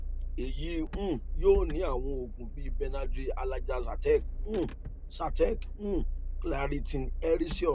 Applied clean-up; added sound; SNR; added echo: none; Engine / Car; 1 dB; none.